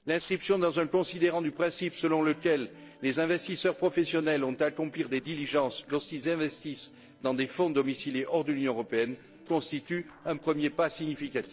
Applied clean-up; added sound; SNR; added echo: neural separator model SepFormer DNS4.